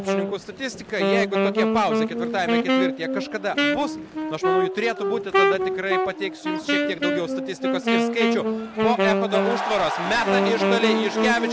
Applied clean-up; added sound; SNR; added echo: none; Wind instrument, woodwind instrument; -3 dB; none.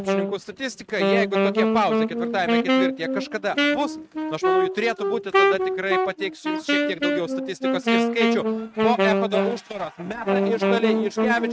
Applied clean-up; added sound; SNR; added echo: neural mask model RNNoise.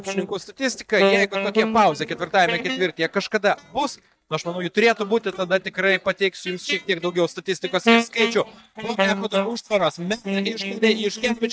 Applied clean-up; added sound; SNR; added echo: neural mask model DeepFilterNet 3.